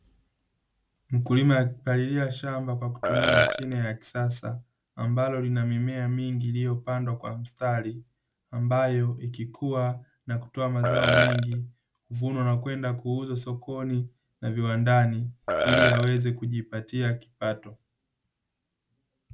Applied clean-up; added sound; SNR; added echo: none; Burping, eructation; -4 dB; none.